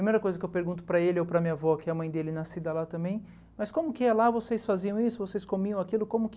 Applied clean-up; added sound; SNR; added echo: none; none; none; none.